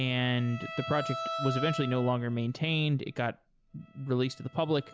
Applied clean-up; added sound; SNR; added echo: none; Bowed string instrument; 10 dB; none.